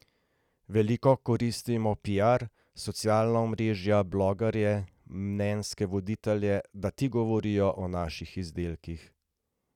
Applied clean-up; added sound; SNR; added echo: none; none; none; none.